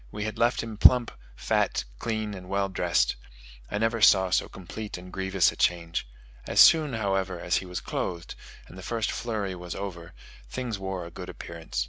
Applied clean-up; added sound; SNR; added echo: none; none; none; none.